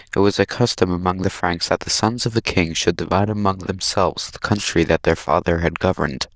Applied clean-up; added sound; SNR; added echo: neural diffusion model UNIVERSE++.